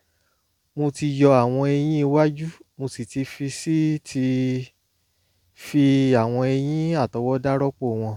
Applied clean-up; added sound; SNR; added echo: none; none; none; none.